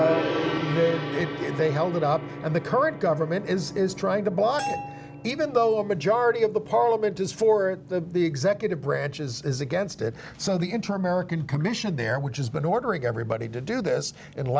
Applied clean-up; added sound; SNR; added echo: none; Gong + Bell; 11 dB; none.